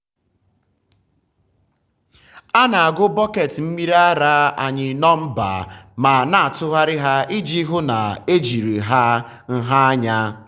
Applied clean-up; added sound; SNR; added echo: none; none; none; none.